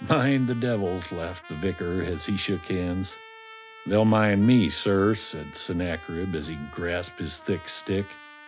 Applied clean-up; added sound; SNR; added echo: none; Trumpet; 19 dB; none.